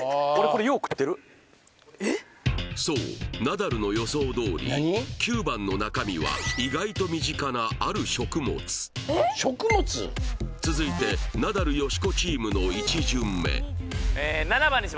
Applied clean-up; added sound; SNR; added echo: none; none; none; none.